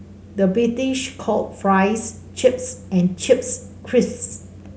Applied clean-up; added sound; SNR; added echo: none; none; none; none.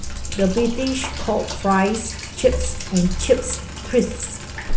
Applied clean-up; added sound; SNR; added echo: none; Sink (filling or washing); 5 dB; none.